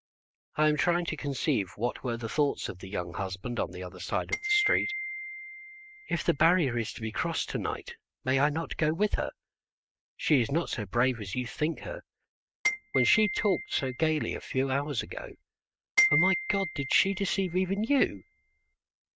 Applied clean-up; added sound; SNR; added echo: neural mask model RNNoise.